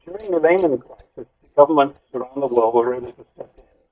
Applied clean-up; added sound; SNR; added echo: neural mask model DeepFilterNet 3.